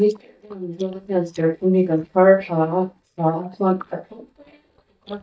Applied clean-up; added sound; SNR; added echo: neural mask model DeepFilterNet 3.